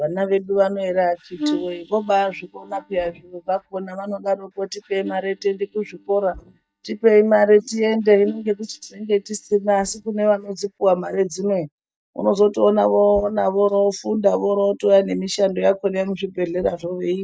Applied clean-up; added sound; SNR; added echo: neural mask model DeepFilterNet 3.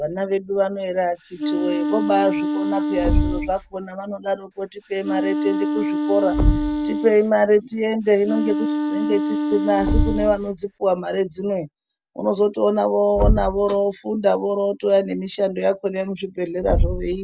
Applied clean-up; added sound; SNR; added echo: none; Wind instrument, woodwind instrument + Thump, thud; 2 dB; none.